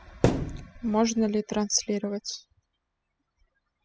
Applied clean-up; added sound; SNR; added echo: classical method spectral subtraction.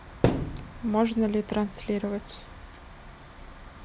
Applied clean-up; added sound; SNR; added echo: none; Thump, thud; 0 dB; none.